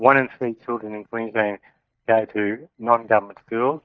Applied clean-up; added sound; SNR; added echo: neural mask model DeepFilterNet 3.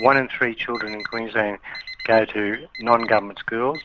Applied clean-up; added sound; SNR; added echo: none; Alarm; 17 dB; none.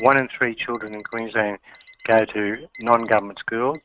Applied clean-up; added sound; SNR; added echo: neural mask model RNNoise.